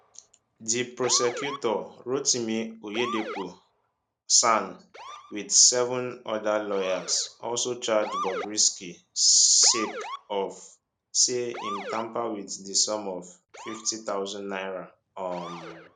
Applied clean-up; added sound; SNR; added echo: none; Motor vehicle (road) / Siren; 13 dB; none.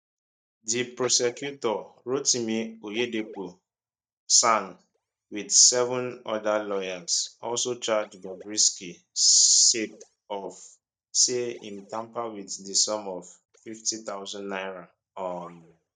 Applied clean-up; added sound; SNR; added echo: neural mask model DeepFilterNet 3.